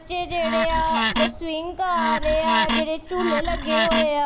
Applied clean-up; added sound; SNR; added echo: none; Wood; 1 dB; none.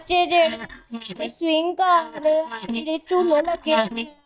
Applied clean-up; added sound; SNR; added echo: neural mask model DeepFilterNet 3.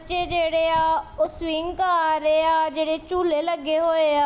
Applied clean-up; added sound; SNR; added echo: none; none; none; none.